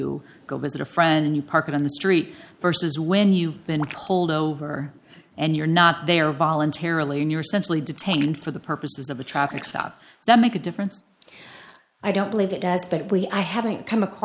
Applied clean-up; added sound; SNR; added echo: neural mask model Resemble Enhance denoiser.